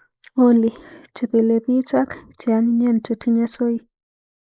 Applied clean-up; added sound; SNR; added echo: neural mask model Resemble Enhance denoiser.